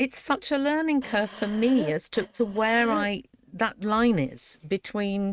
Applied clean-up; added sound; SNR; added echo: neural mask model RNNoise.